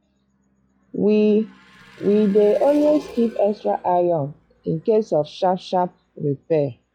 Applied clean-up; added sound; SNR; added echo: classical method log-MMSE.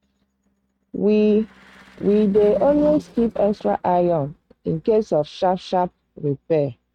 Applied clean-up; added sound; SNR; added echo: neural mask model RNNoise.